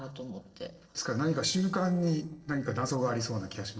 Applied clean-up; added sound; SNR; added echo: neural separator model SepFormer DNS4.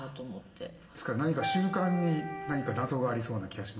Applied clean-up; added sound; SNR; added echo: none; Wind instrument, woodwind instrument; 8 dB; reverberation time 1.9 s.